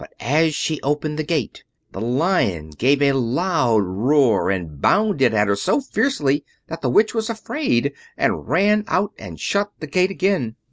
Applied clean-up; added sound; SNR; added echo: none; none; none; none.